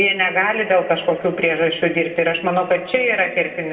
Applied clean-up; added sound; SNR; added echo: none; none; none; reverberation time 1.7 s.